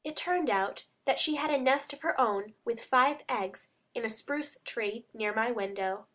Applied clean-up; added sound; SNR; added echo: none; none; none; none.